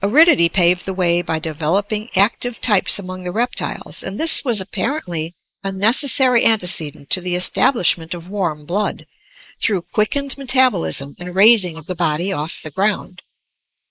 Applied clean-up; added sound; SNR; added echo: neural mask model Resemble Enhance denoiser.